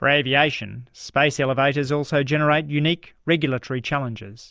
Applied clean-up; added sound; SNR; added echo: none; none; none; none.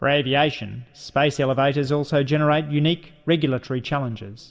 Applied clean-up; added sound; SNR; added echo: none; none; none; reverberation time 0.7 s.